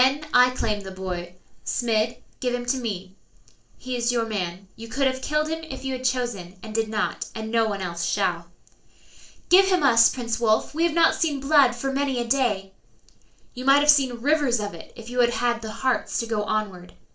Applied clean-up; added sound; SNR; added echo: neural separator model SepFormer DNS4.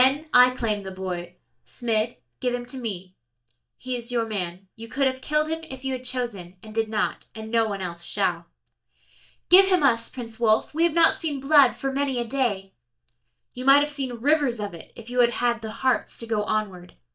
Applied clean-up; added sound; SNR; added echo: neural mask model DeepFilterNet 3.